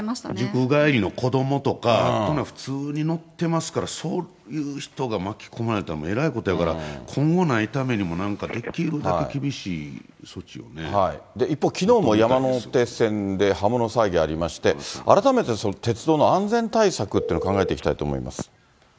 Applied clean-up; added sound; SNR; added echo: none; Telephone; 18 dB; none.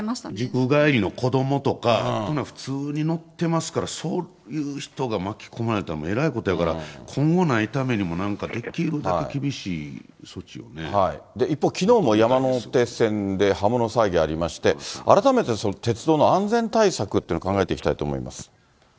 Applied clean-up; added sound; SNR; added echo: neural separator model SepFormer DNS4.